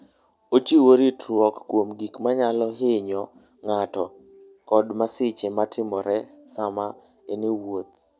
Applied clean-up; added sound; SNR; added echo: none; none; none; none.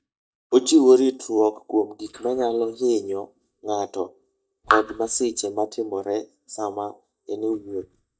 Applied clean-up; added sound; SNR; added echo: neural mask model DeepFilterNet 3.